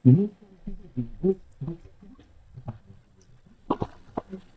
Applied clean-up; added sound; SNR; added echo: neural mask model DeepFilterNet 3.